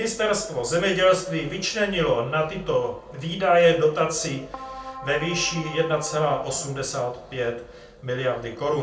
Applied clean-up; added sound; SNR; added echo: none; Keyboard (musical); 13 dB; reverberation time 0.3 s.